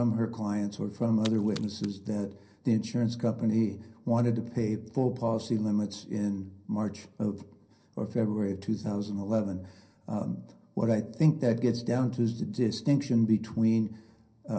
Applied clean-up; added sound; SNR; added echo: none; Splash, splatter; 18 dB; reverberation time 0.3 s.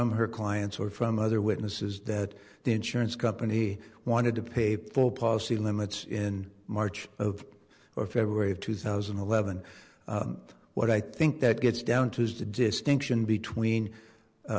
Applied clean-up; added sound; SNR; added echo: none; none; none; none.